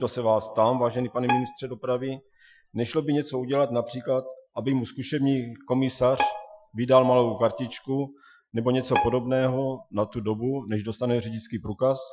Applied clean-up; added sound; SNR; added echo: classical method Wiener filter.